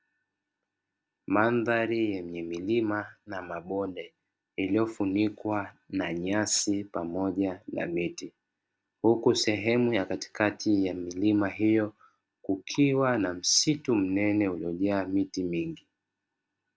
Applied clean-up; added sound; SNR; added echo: none; none; none; none.